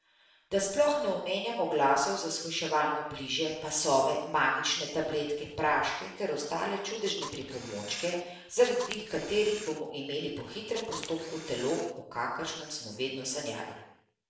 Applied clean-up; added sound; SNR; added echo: neural separator model SepFormer DNS4.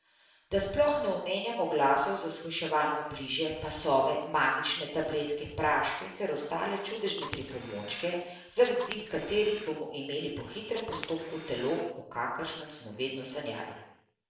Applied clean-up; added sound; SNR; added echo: none; Camera; 12 dB; reverberation time 0.8 s.